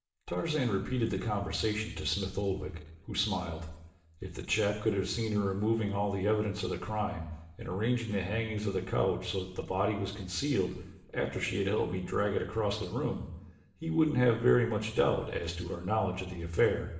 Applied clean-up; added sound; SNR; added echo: none; none; none; reverberation time 0.9 s.